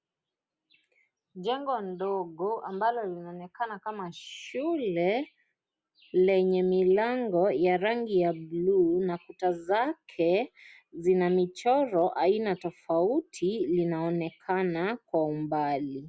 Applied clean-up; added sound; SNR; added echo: none; none; none; none.